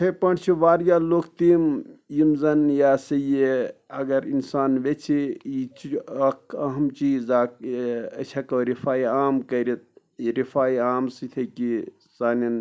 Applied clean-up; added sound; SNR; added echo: none; none; none; none.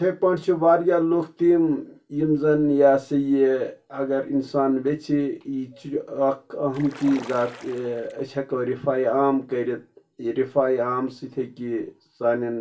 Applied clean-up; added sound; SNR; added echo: none; Splash, splatter; 18 dB; reverberation time 0.2 s.